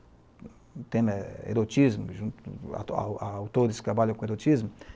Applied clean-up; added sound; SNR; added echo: none; none; none; none.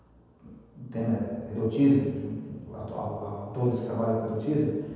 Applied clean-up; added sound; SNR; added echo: none; none; none; reverberation time 1.2 s.